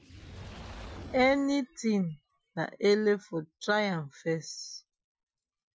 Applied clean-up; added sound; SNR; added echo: classical method Wiener filter.